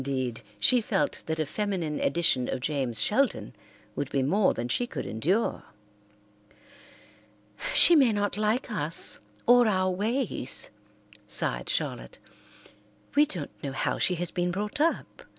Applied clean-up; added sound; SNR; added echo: none; none; none; none.